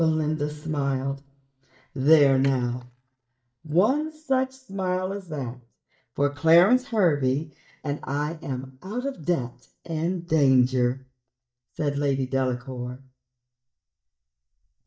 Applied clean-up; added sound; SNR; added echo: neural mask model DeepFilterNet 3.